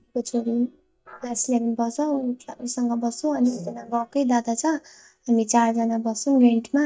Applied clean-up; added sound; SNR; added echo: neural mask model DeepFilterNet 3.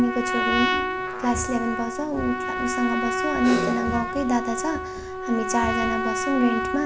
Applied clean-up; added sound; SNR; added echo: none; Trumpet; 2 dB; none.